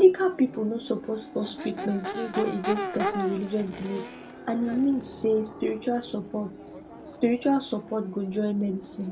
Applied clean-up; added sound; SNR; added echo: none; Crowd / Race car, auto racing / Accelerating, revving, vroom; 10 dB; none.